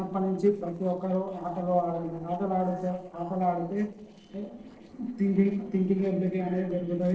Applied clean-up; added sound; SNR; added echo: neural separator model SepFormer DNS4.